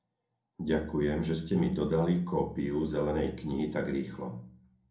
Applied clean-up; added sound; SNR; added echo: none; none; none; reverberation time 0.6 s.